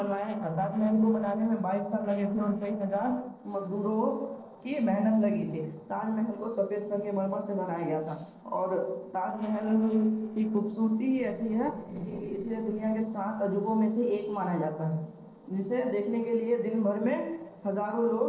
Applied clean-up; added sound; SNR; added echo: neural separator model SepFormer DNS4.